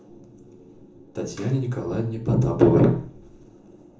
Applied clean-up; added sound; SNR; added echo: none; none; none; reverberation time 0.6 s.